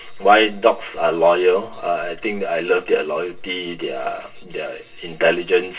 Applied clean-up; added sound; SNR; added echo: none; none; none; reverberation time 0.1 s.